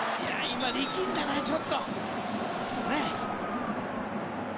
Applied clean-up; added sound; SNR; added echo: none; Dog; 11 dB; none.